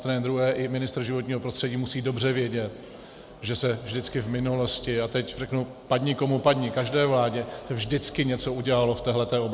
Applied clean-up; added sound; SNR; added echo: none; none; none; none.